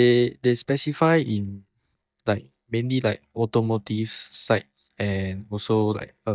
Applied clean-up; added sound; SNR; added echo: neural mask model DeepFilterNet 3.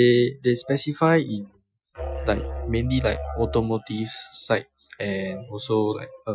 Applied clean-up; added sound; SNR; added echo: classical method Wiener filter.